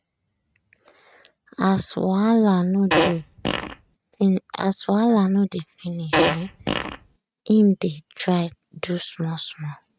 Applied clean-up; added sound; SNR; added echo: neural mask model RNNoise.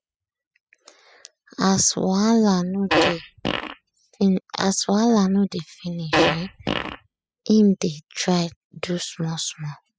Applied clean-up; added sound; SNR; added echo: classical method spectral subtraction.